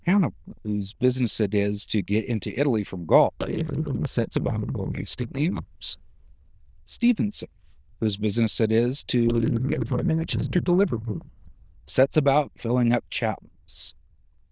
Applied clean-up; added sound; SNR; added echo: neural diffusion model UNIVERSE++.